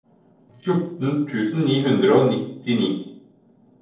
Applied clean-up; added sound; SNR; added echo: neural separator model SepFormer DNS4.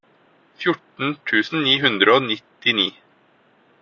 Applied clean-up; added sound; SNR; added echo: none; none; none; none.